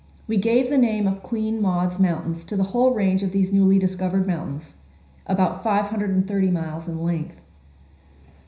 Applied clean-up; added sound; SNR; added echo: none; none; none; reverberation time 0.5 s.